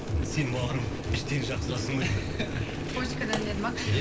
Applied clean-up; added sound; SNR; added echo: none; Boiling; 4 dB; reverberation time 1.9 s.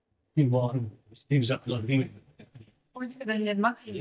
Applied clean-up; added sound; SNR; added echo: neural mask model DeepFilterNet 3.